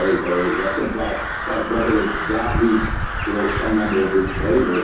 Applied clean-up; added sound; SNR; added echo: none; Crow; 4 dB; reverberation time 0.6 s.